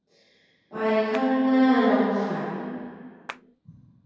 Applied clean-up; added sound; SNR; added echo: none; Clapping; 16 dB; reverberation time 2.0 s.